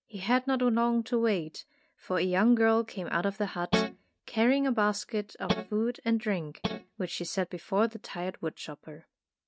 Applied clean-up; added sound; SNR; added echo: neural mask model RNNoise.